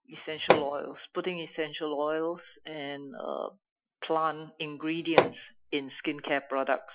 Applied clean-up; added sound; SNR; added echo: classical method Wiener filter.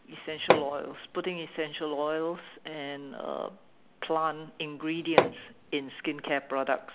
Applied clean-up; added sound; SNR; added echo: none; Hammer; -4 dB; none.